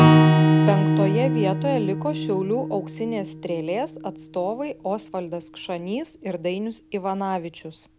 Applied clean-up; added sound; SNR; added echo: none; Acoustic guitar / Strum; -4 dB; none.